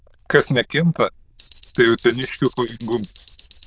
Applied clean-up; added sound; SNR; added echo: neural diffusion model UNIVERSE++.